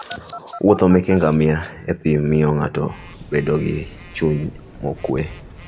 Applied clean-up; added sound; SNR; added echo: none; Telephone; 19 dB; reverberation time 1.3 s.